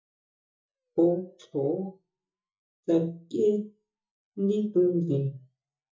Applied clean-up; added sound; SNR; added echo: neural mask model DeepFilterNet 3.